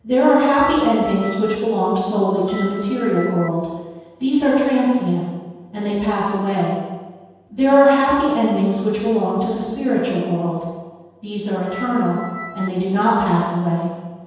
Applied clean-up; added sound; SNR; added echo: none; Organ; 13 dB; reverberation time 1.2 s.